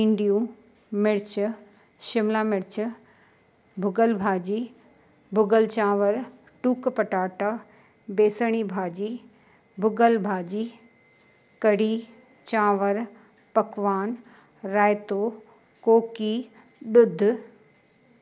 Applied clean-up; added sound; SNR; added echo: none; none; none; none.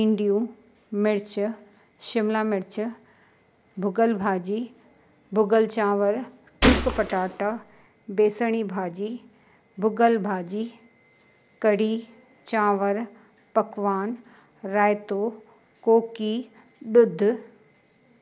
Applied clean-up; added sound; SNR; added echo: none; Gunshot, gunfire; 0 dB; none.